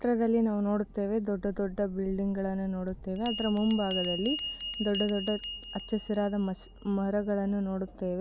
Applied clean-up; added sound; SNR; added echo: none; Bell; 12 dB; none.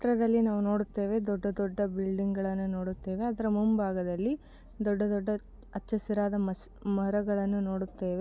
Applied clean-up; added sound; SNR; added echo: none; none; none; none.